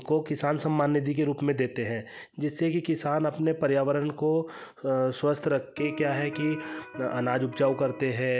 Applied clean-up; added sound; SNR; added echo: none; Electric guitar; 11 dB; none.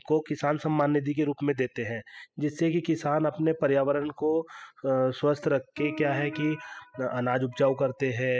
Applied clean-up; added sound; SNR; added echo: classical method spectral subtraction.